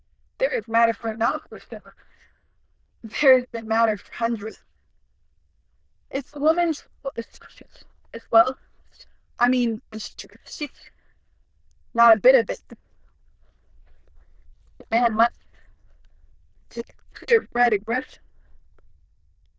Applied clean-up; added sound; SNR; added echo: neural diffusion model UNIVERSE++.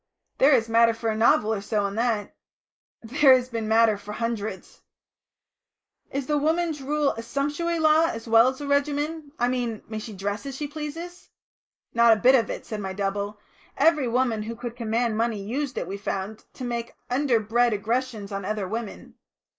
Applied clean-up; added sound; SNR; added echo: neural mask model Resemble Enhance denoiser.